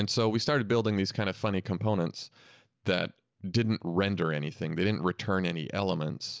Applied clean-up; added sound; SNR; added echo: none; none; none; none.